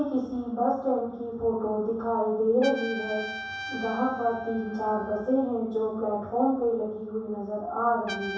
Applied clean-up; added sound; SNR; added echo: none; Trumpet; 14 dB; reverberation time 0.7 s.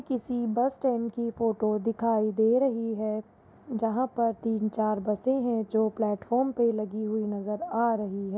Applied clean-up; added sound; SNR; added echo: none; none; none; none.